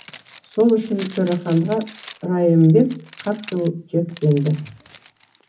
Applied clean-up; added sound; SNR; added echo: none; Zipper (clothing); 18 dB; reverberation time 0.4 s.